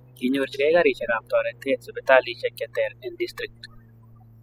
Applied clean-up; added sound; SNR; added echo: classical method spectral subtraction.